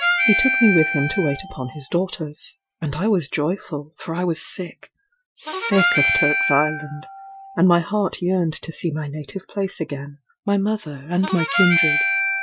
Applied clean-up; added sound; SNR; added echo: classical method Wiener filter.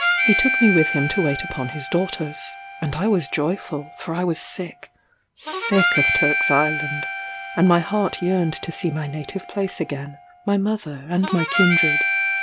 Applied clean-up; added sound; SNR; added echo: none; Harmonica; 2 dB; none.